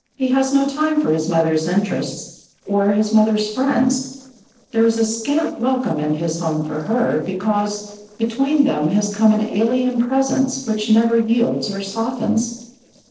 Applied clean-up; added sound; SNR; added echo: neural separator model SepFormer DNS4.